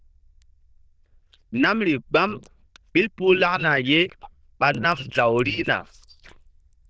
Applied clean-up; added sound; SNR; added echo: neural diffusion model UNIVERSE++.